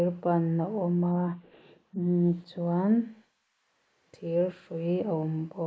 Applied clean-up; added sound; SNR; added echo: neural mask model Resemble Enhance denoiser.